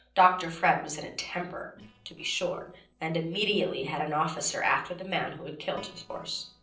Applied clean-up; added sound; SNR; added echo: neural separator model SepFormer DNS4.